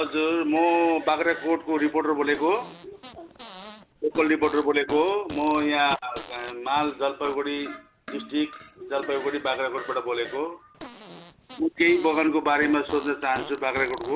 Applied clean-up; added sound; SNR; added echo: none; Fart; 17 dB; none.